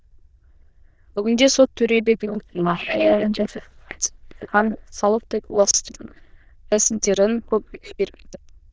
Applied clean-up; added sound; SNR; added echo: neural diffusion model UNIVERSE++.